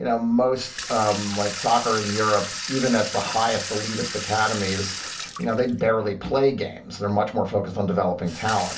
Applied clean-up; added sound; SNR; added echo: none; Sink (filling or washing) / Water tap, faucet; 10 dB; reverberation time 0.3 s.